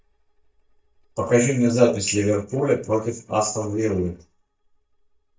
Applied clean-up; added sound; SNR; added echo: neural mask model DeepFilterNet 3.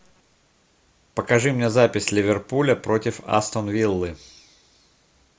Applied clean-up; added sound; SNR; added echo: none; none; none; none.